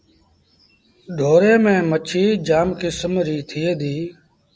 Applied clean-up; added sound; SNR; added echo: none; none; none; none.